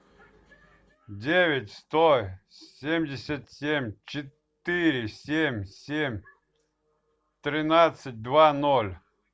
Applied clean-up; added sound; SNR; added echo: none; none; none; none.